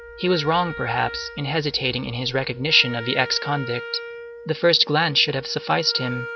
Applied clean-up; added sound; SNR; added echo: none; Wind instrument, woodwind instrument; 13 dB; none.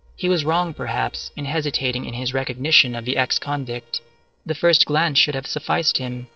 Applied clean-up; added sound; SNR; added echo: neural separator model SepFormer DNS4.